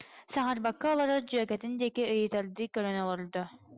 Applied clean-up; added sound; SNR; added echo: none; none; none; none.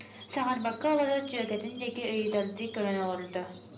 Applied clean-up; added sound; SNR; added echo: none; Squeak; 18 dB; reverberation time 0.5 s.